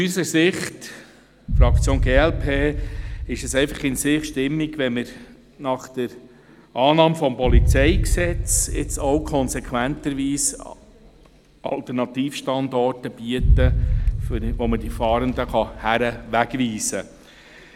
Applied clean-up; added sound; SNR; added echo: none; Boom; 1 dB; none.